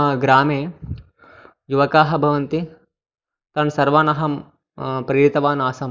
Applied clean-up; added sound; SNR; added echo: neural mask model Resemble Enhance denoiser.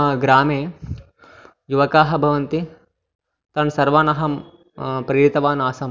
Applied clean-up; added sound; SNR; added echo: none; none; none; none.